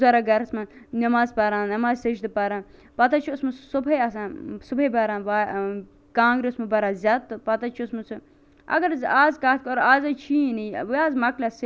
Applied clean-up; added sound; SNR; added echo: none; none; none; none.